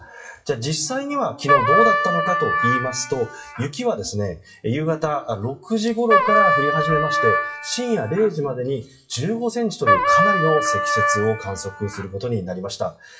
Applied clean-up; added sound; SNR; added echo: classical method WPE with log-MMSE.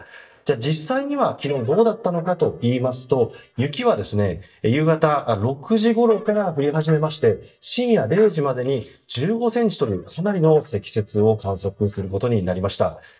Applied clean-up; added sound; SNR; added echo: neural mask model DeepFilterNet 3.